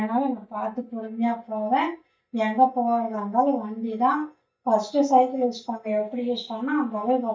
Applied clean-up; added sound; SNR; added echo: neural mask model DeepFilterNet 3.